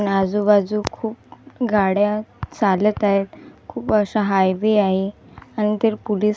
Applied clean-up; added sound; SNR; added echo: none; none; none; none.